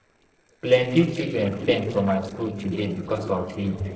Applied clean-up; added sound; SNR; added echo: neural separator model SepFormer DNS4.